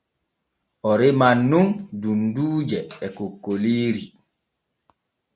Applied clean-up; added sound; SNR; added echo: none; none; none; none.